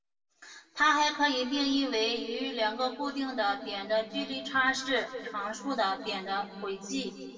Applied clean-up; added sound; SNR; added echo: none; none; none; reverberation time 2.0 s.